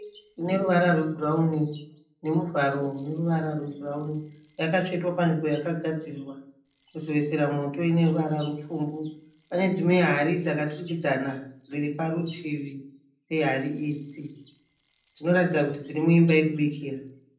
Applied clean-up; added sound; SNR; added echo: none; Rattle; 12 dB; reverberation time 0.6 s.